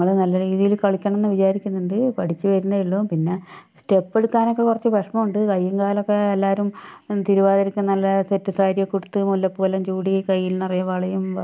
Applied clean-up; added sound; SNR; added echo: none; none; none; none.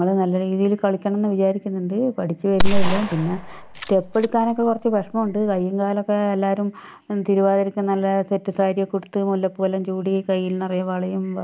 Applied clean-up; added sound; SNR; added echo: none; Gunshot, gunfire; -1 dB; none.